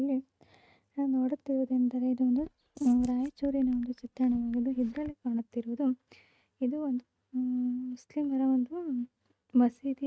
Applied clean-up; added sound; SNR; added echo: neural mask model RNNoise.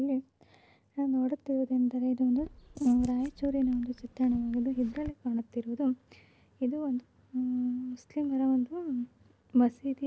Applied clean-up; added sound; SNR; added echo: none; Chatter / Chirp, tweet / Car passing by / Typing; 18 dB; none.